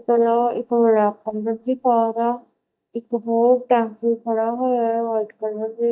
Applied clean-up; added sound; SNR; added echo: neural mask model DeepFilterNet 3.